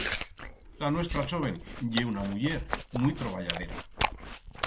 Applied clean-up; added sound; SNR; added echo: none; Chewing, mastication; 2 dB; none.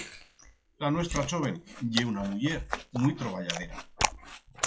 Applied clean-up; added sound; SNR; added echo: classical method log-MMSE.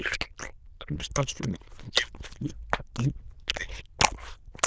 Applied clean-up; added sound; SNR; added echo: neural diffusion model UNIVERSE++.